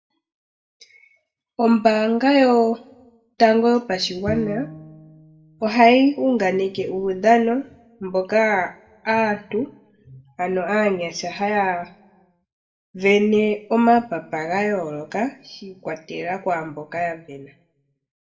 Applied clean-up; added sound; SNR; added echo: none; Bowed string instrument; 16 dB; reverberation time 0.4 s.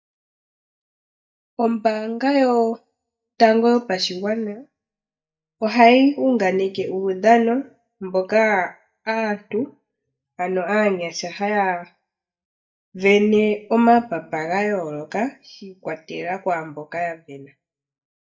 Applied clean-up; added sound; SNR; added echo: neural mask model DeepFilterNet 3.